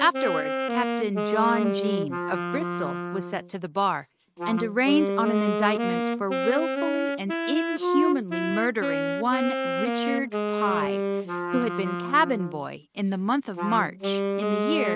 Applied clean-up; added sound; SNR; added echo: neural mask model RNNoise.